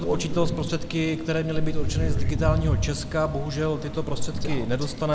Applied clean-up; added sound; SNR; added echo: none; Crow; -2 dB; none.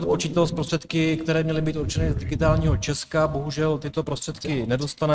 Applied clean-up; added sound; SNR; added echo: neural mask model RNNoise.